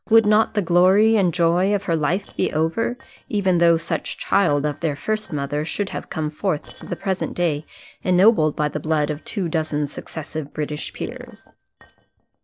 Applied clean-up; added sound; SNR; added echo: neural separator model SepFormer DNS4.